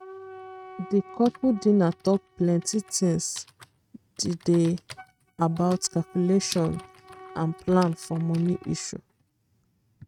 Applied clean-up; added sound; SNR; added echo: neural mask model RNNoise.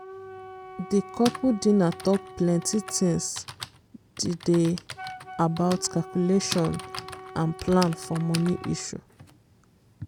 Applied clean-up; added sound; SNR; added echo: none; Wind instrument, woodwind instrument + Typing; 13 dB; none.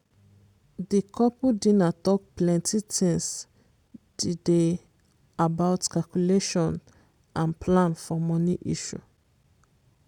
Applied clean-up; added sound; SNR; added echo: none; none; none; none.